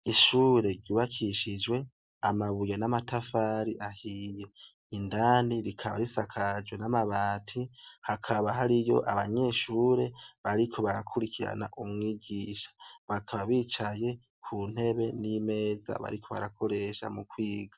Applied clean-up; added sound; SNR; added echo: none; none; none; none.